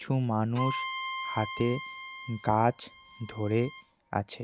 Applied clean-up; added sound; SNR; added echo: none; Bowed string instrument; 8 dB; none.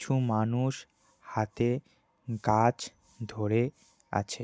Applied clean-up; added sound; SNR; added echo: none; none; none; none.